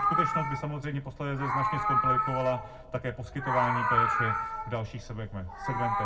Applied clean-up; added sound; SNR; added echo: none; Meow; -3 dB; reverberation time 0.3 s.